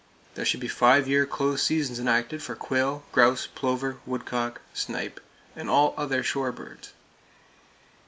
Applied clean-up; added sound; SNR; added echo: none; none; none; none.